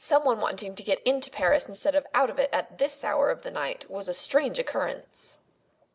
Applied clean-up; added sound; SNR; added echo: none; none; none; none.